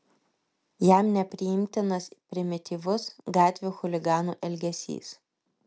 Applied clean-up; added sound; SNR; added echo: none; none; none; none.